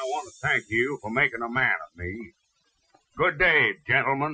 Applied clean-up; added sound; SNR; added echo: classical method Wiener filter.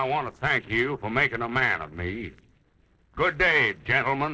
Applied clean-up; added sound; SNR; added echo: neural separator model SepFormer DNS4.